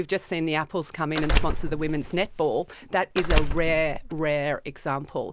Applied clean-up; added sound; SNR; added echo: none; Door; -1 dB; none.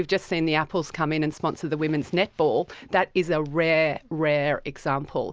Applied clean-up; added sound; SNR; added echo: none; none; none; none.